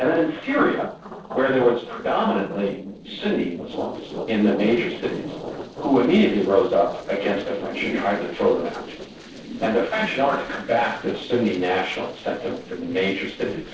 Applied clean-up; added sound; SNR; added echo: neural separator model SepFormer DNS4.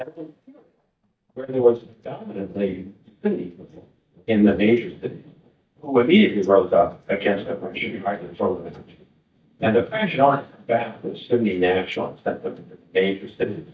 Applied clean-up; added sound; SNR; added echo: neural mask model DeepFilterNet 3.